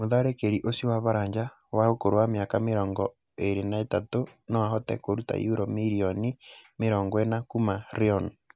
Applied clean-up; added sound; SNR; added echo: none; none; none; none.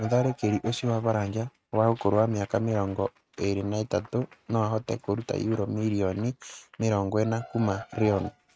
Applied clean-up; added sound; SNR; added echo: neural mask model RNNoise.